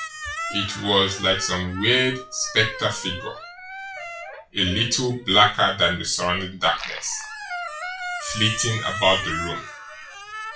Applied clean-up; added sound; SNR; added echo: classical method WPE with log-MMSE.